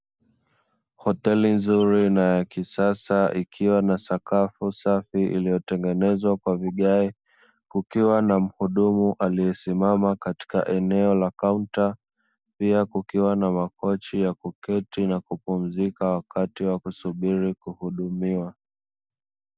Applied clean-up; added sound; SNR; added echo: none; none; none; none.